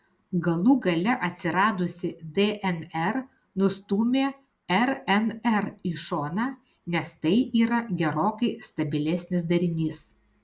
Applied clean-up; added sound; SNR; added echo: none; none; none; none.